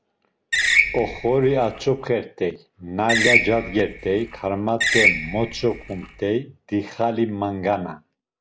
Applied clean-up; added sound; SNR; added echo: none; Screech; 0 dB; none.